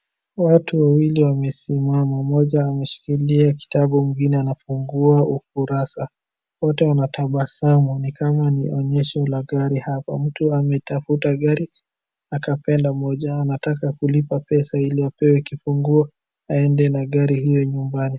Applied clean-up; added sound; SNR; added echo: none; none; none; none.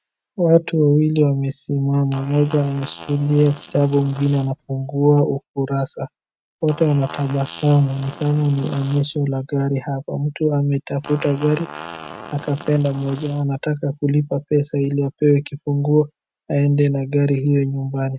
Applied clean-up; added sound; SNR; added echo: neural mask model RNNoise.